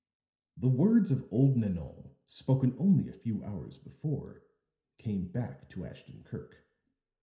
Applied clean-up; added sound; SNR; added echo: none; none; none; reverberation time 0.5 s.